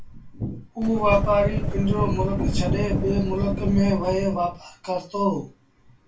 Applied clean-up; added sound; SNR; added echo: none; Engine starting / Car; 3 dB; reverberation time 0.2 s.